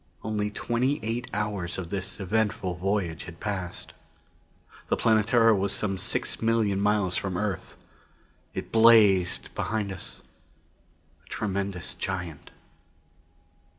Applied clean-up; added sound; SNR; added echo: none; none; none; none.